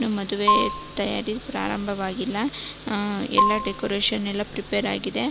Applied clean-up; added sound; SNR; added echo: none; Marimba, xylophone; 1 dB; none.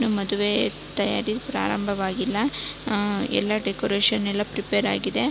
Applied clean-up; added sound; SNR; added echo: none; none; none; none.